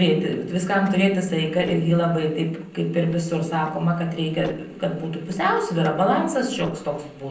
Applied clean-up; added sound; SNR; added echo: neural separator model SepFormer DNS4.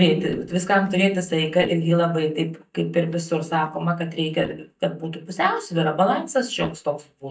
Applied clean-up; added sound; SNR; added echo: neural mask model DeepFilterNet 3.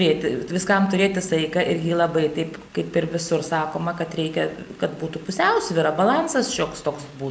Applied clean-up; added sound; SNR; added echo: none; none; none; none.